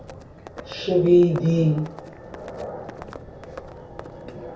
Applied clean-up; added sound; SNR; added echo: none; Livestock, farm animals, working animals; 14 dB; reverberation time 0.6 s.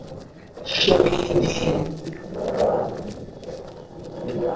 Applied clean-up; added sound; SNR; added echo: neural separator model SepFormer DNS4.